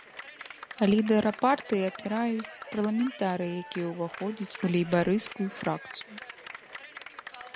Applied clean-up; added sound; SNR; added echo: none; Clapping; 15 dB; none.